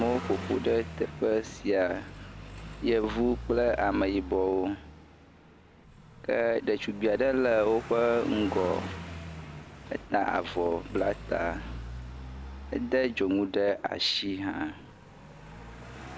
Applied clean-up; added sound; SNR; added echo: none; Car passing by; 12 dB; none.